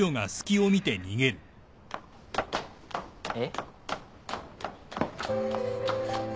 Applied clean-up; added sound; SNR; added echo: none; none; none; none.